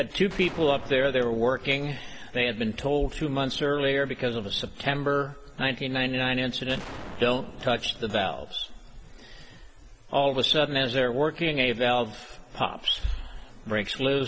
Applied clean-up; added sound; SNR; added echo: none; Gunshot, gunfire; 15 dB; none.